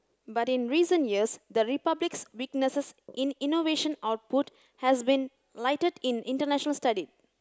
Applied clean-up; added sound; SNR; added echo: none; none; none; none.